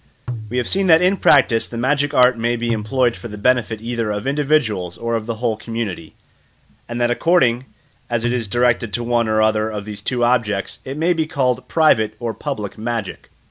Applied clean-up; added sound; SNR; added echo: none; Tabla; 14 dB; none.